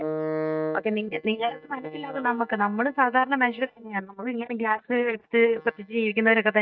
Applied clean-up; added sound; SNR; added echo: neural mask model DeepFilterNet 3.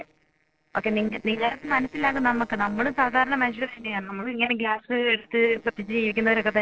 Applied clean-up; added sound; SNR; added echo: neural separator model SepFormer DNS4.